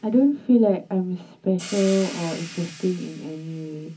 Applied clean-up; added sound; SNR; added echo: none; Hi-hat; 18 dB; reverberation time 0.4 s.